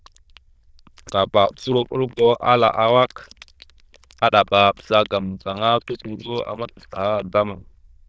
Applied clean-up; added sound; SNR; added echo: neural diffusion model UNIVERSE++.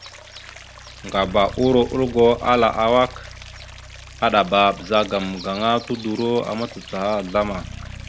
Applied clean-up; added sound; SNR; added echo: none; Bass guitar + Stream; 16 dB; none.